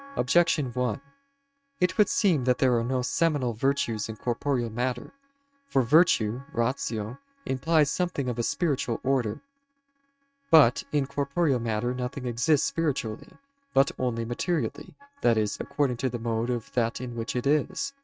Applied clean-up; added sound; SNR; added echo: neural mask model RNNoise.